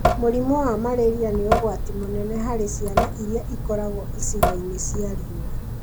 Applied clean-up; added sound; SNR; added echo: none; Drip / Sink (filling or washing) / Water tap, faucet; -1 dB; none.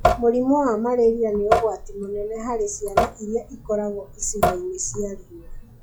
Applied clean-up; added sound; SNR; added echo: classical method log-MMSE.